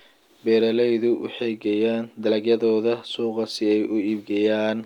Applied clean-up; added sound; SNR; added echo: none; none; none; none.